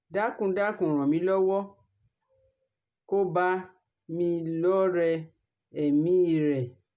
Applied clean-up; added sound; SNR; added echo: none; none; none; none.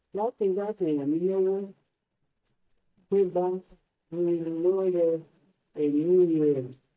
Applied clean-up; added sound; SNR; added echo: neural mask model DeepFilterNet 3.